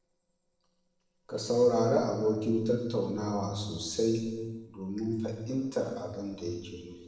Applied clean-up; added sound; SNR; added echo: neural separator model SepFormer DNS4.